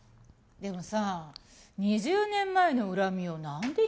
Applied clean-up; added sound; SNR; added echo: none; none; none; none.